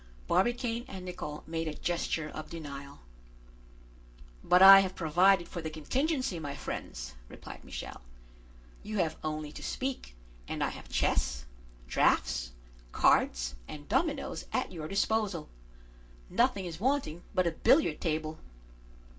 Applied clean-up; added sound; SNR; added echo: none; none; none; reverberation time 0.2 s.